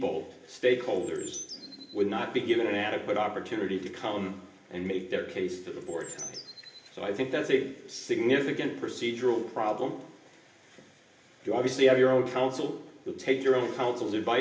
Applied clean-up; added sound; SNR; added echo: none; Bird; 14 dB; reverberation time 0.8 s.